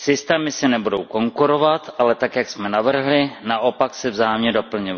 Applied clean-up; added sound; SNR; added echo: none; none; none; none.